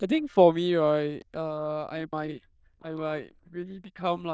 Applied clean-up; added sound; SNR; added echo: neural diffusion model UNIVERSE++.